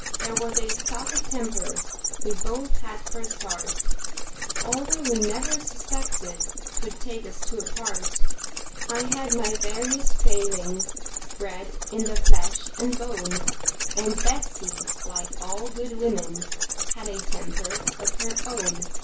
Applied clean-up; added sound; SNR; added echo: none; Wild animals; 9 dB; reverberation time 0.3 s.